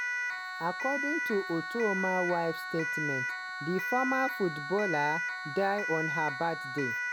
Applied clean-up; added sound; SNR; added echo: none; Siren; 2 dB; none.